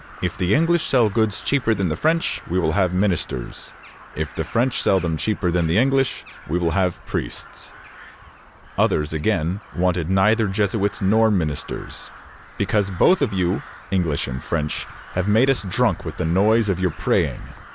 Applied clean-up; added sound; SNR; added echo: none; Crow; 19 dB; none.